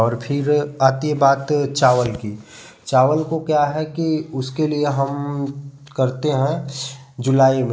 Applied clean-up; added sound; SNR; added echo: none; none; none; none.